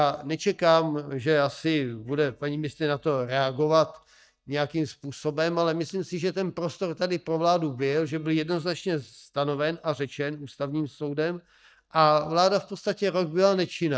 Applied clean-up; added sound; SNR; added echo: neural mask model DeepFilterNet 3.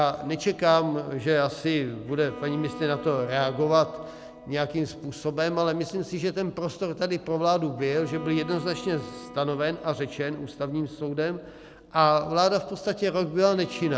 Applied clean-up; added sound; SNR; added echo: none; Bowed string instrument; 19 dB; none.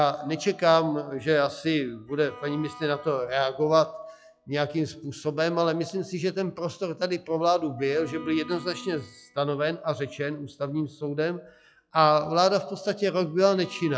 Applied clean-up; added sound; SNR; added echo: classical method log-MMSE.